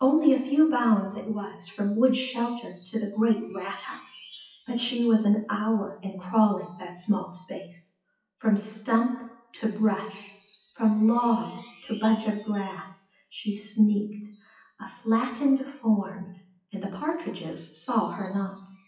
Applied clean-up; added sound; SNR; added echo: classical method WPE with log-MMSE.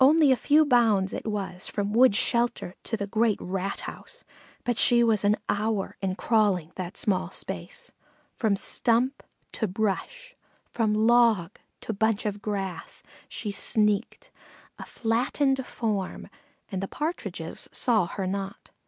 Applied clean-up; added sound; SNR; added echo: none; none; none; none.